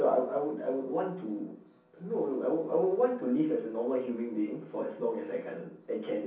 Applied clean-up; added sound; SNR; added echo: none; none; none; reverberation time 0.6 s.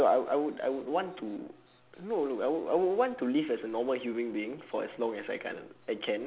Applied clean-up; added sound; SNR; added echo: none; none; none; none.